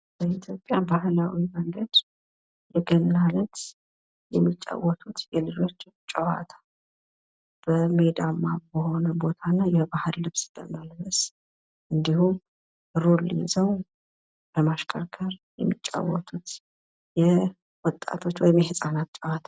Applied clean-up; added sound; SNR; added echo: none; none; none; none.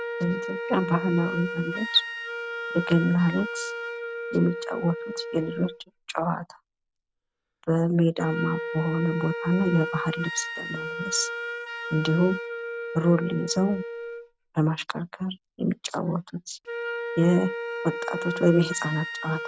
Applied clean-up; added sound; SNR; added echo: none; Wind instrument, woodwind instrument; 7 dB; none.